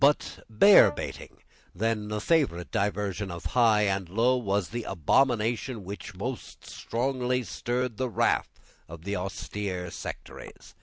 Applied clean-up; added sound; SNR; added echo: none; Brass instrument; 16 dB; none.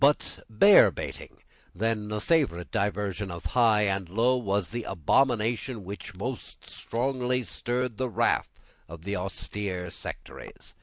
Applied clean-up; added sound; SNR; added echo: none; none; none; none.